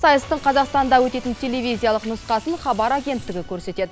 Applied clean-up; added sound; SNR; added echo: none; Liquid; 19 dB; none.